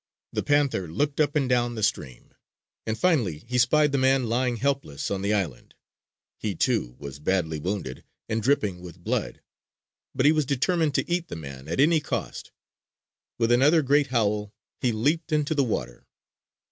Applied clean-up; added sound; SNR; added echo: none; none; none; none.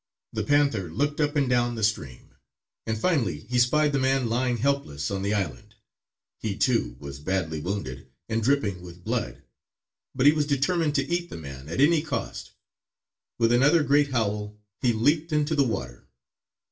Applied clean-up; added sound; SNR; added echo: none; none; none; reverberation time 0.2 s.